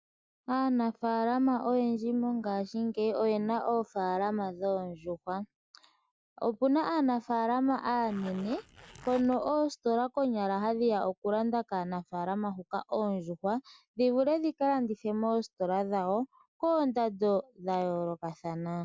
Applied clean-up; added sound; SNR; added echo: none; Zipper (clothing); 19 dB; none.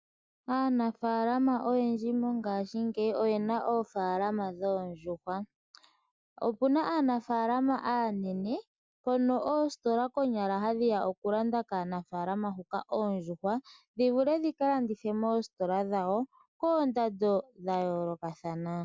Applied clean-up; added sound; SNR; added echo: none; none; none; none.